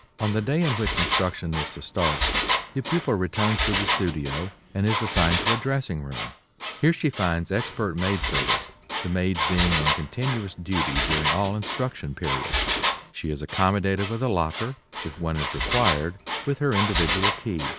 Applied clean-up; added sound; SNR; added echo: none; Engine; 2 dB; none.